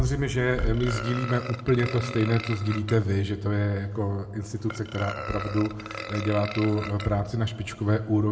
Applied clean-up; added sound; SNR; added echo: none; Burping, eructation; 11 dB; reverberation time 0.7 s.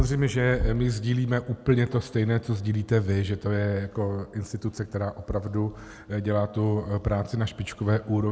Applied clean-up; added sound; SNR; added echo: none; none; none; none.